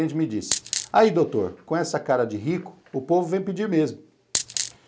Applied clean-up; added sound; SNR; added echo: none; Coin (dropping); 2 dB; none.